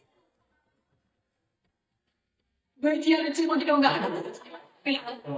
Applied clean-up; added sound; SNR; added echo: neural mask model DeepFilterNet 3.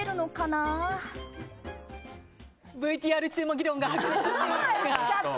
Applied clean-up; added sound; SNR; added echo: none; none; none; none.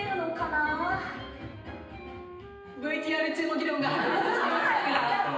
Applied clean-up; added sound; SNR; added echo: none; Wind instrument, woodwind instrument; 18 dB; reverberation time 0.9 s.